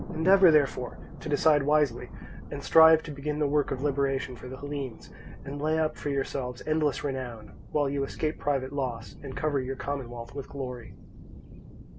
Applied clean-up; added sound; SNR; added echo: none; Thunder; 13 dB; none.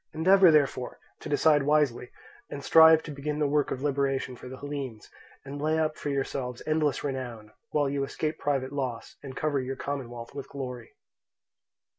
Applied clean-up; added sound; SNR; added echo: none; none; none; none.